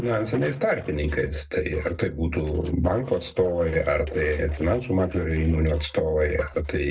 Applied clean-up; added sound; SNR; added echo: neural separator model SepFormer DNS4.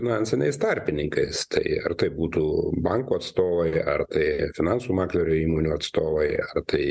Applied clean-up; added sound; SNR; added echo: none; none; none; none.